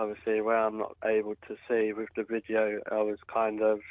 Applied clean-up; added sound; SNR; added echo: none; none; none; none.